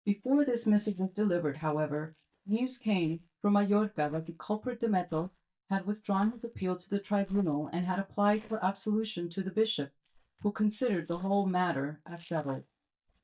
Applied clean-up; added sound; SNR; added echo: neural mask model DeepFilterNet 3.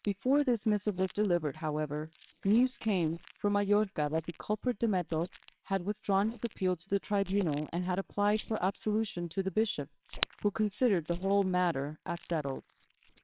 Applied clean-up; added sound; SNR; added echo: neural separator model SepFormer WHAMR!.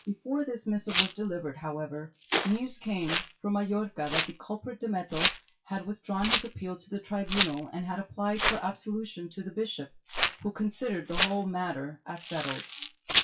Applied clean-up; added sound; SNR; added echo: classical method WPE with log-MMSE.